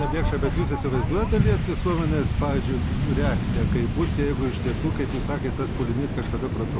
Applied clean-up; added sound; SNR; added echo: none; Waves, surf; -3 dB; none.